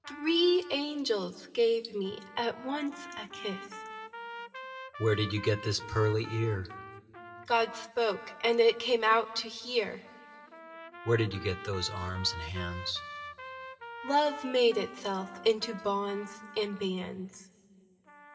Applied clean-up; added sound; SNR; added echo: none; Trumpet; 15 dB; reverberation time 2.8 s.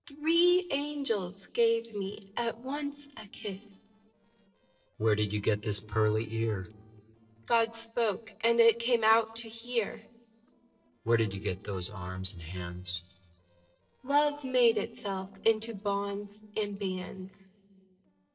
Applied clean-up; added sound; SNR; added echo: neural separator model SepFormer DNS4.